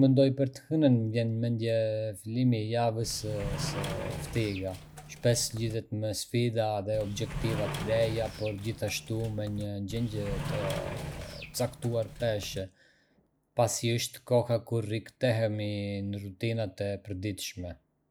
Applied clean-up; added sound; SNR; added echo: none; Sliding door; 8 dB; none.